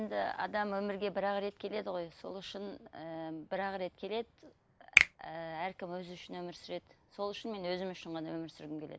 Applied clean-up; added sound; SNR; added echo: none; Finger snapping; -5 dB; none.